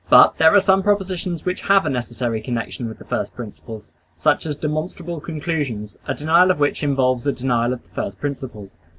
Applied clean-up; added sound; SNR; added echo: none; none; none; none.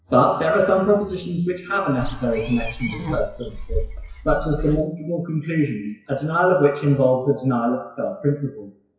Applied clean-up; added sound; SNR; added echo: classical method WPE with log-MMSE.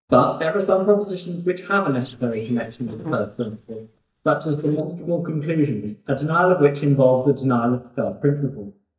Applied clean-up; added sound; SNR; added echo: neural mask model DeepFilterNet 3.